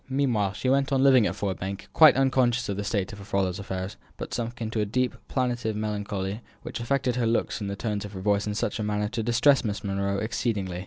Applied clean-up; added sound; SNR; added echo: none; none; none; none.